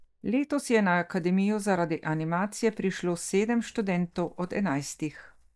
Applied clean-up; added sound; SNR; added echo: neural mask model DeepFilterNet 3.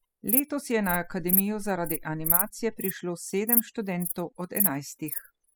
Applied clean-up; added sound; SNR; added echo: classical method spectral subtraction.